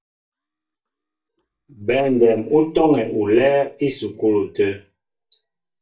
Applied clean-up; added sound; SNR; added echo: neural mask model DeepFilterNet 3.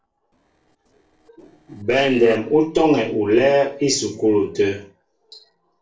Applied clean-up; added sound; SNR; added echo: neural separator model SepFormer DNS4.